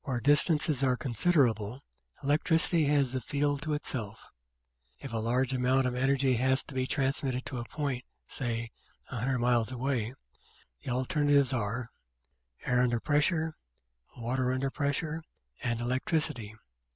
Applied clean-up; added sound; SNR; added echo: none; none; none; none.